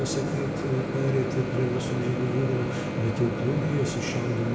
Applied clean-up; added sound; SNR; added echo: none; Microwave oven; 2 dB; reverberation time 1.9 s.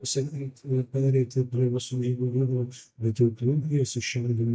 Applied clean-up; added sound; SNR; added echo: neural mask model DeepFilterNet 3.